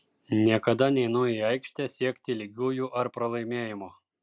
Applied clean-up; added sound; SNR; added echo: none; none; none; none.